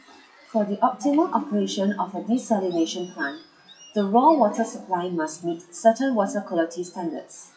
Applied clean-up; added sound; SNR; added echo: classical method WPE with log-MMSE.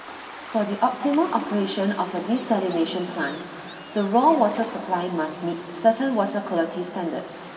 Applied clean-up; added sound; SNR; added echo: none; Waves, surf; 16 dB; reverberation time 2.3 s.